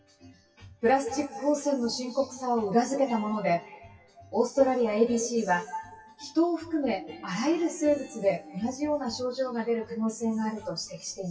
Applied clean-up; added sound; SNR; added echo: classical method WPE with log-MMSE.